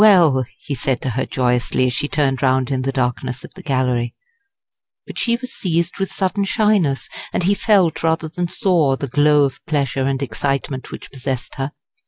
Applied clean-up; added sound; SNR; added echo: none; none; none; none.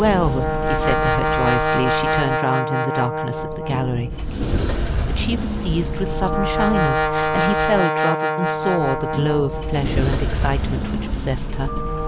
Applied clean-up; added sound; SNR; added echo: none; Brass instrument + Sliding door; -3 dB; none.